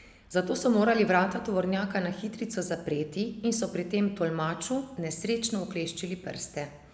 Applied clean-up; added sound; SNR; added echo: none; none; none; none.